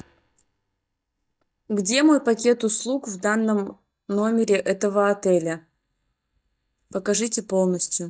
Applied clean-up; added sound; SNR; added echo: neural mask model DeepFilterNet 3.